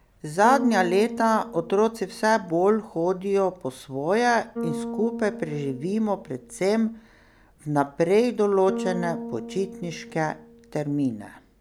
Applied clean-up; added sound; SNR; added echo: none; Bass guitar; 12 dB; none.